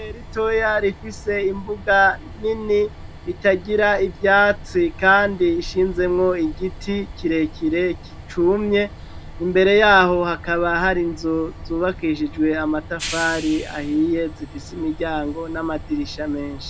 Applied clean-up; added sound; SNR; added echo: none; Train + Gull, seagull; 14 dB; none.